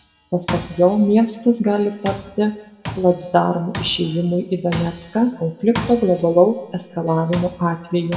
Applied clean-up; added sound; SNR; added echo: none; Tools; 14 dB; reverberation time 1.7 s.